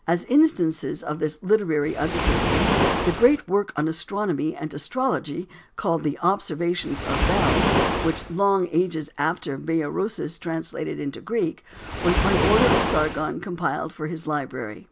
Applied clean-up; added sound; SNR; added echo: none; Waves, surf; 3 dB; none.